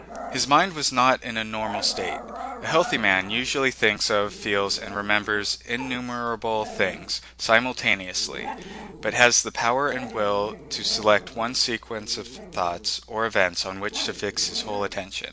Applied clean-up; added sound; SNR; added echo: none; Growling; 15 dB; none.